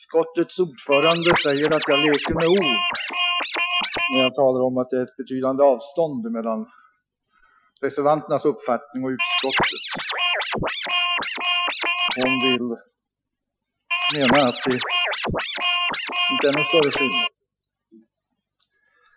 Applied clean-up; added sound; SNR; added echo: classical method Wiener filter.